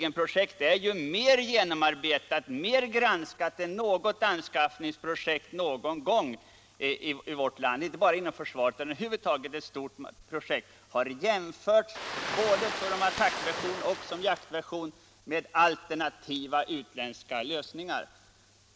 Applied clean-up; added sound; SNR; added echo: none; Ocean; 6 dB; none.